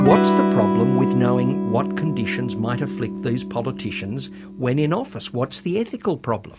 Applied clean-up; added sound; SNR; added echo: none; Electric guitar / Strum; 0 dB; none.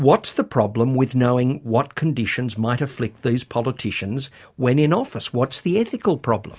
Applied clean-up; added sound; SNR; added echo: none; none; none; none.